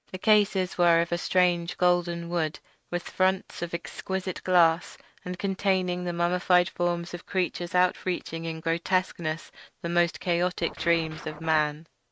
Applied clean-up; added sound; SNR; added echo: neural mask model RNNoise.